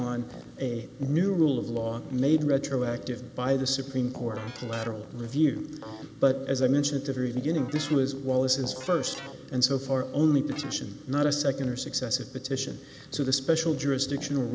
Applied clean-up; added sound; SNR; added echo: none; Keyboard (musical); 18 dB; none.